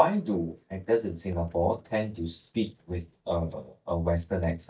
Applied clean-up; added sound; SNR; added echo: neural mask model DeepFilterNet 3.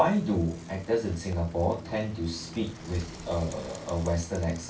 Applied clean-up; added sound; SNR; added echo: none; Bicycle; 14 dB; reverberation time 0.2 s.